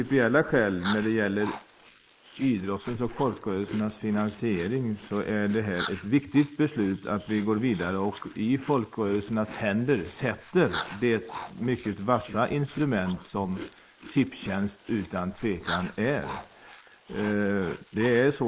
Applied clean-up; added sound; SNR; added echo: neural mask model Resemble Enhance denoiser.